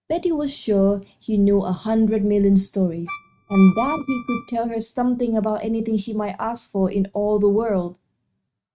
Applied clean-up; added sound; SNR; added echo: neural mask model RNNoise.